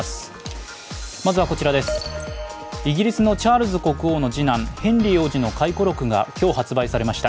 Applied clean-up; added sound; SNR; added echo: none; none; none; none.